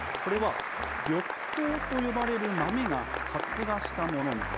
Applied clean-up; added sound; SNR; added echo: none; Applause; 2 dB; none.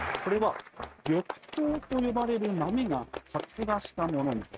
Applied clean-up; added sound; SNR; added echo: neural mask model RNNoise.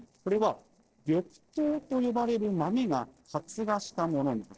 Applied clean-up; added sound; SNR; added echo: neural separator model SepFormer DNS4.